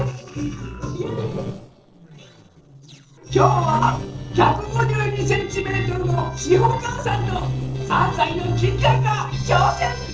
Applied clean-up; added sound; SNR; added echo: neural separator model SepFormer DNS4.